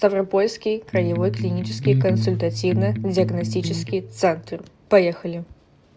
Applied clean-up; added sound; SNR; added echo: none; Electric guitar; 2 dB; none.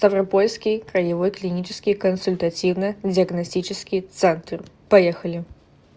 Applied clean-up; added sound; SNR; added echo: none; none; none; none.